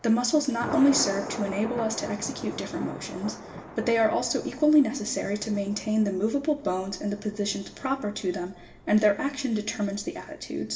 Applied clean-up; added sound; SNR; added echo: none; Thunder; 14 dB; reverberation time 0.9 s.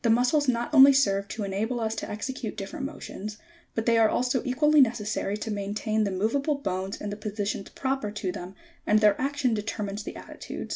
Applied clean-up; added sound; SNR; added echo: none; none; none; none.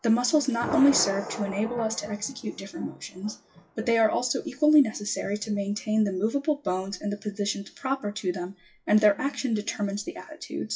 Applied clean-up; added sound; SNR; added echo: classical method WPE with log-MMSE.